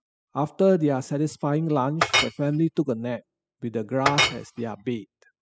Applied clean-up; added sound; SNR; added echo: classical method spectral subtraction.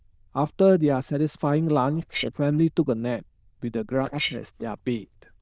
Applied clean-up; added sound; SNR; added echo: neural diffusion model UNIVERSE++.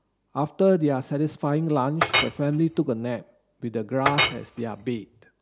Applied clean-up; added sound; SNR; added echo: none; Chink, clink; 3 dB; none.